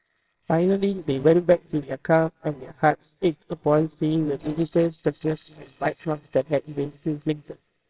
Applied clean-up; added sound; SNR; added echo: neural separator model SepFormer WHAMR!.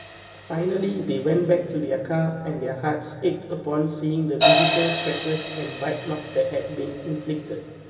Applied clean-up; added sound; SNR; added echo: none; Crash cymbal; 3 dB; reverberation time 2.4 s.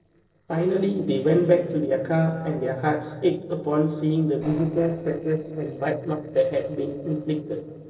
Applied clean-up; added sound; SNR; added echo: neural separator model SepFormer DNS4.